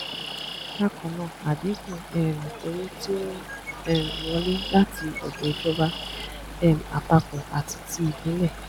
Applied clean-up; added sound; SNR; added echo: none; Chatter / Stream + Bird; 10 dB; none.